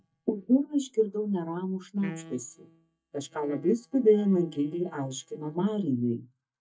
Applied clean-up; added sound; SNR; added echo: neural mask model DeepFilterNet 3.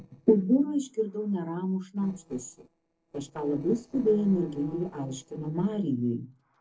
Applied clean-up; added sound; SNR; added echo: neural separator model SepFormer DNS4.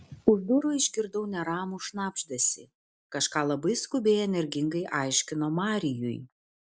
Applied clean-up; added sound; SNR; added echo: none; none; none; none.